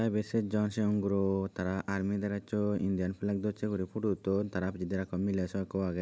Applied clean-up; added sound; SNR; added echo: none; none; none; none.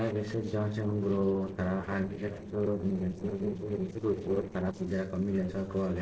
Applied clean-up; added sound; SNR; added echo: neural separator model SepFormer DNS4.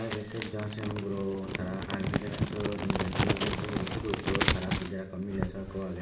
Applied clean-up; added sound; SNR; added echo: none; Crumpling, crinkling; -2 dB; reverberation time 0.8 s.